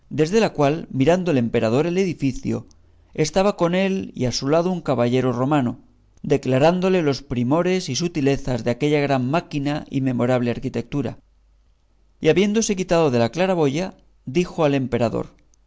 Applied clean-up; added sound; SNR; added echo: none; none; none; none.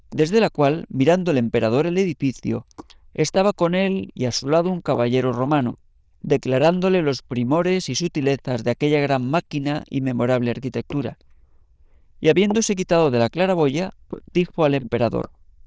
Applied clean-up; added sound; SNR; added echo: neural diffusion model UNIVERSE++.